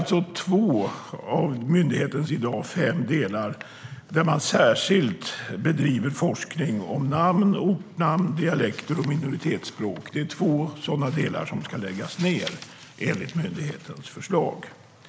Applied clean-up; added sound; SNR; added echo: none; none; none; none.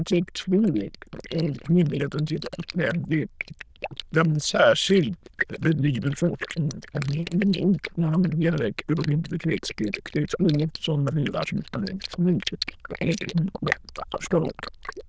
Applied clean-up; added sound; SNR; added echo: neural diffusion model UNIVERSE++.